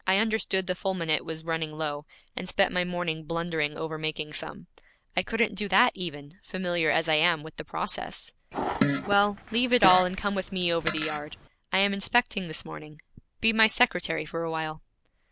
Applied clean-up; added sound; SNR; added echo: none; Fart; 3 dB; none.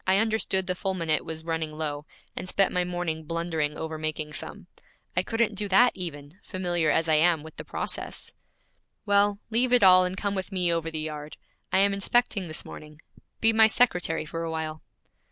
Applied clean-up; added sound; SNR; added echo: none; none; none; none.